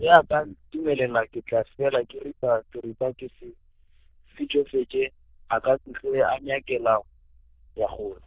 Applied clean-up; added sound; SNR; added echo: neural diffusion model UNIVERSE++.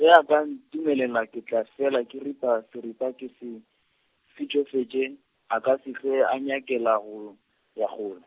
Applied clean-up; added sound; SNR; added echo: none; none; none; none.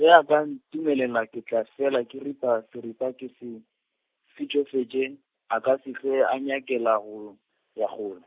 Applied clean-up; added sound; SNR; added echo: neural mask model Resemble Enhance denoiser.